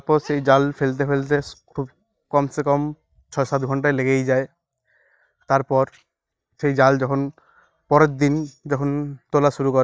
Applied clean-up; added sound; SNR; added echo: neural mask model DeepFilterNet 3.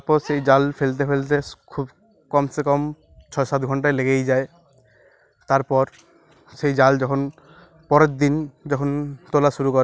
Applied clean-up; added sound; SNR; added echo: none; none; none; none.